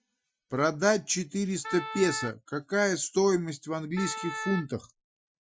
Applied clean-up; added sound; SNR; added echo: classical method Wiener filter.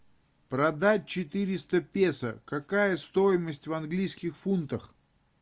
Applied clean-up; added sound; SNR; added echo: none; none; none; none.